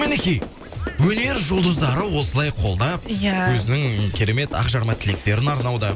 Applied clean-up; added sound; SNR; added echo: none; Fire / Fireworks; 13 dB; none.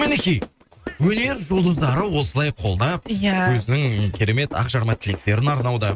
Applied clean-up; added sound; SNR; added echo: neural mask model RNNoise.